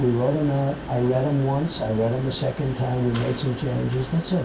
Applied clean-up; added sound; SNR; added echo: none; Mechanisms; 13 dB; reverberation time 0.2 s.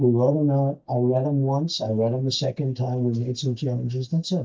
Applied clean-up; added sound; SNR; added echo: neural mask model DeepFilterNet 3.